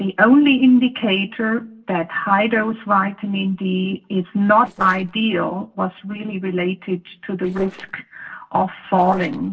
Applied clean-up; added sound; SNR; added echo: neural separator model SepFormer DNS4.